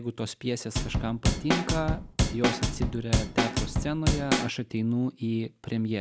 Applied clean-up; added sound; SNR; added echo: none; Drum / Drum kit; -3 dB; none.